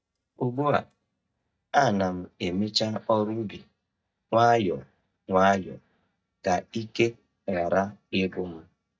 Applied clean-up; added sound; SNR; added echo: neural mask model DeepFilterNet 3.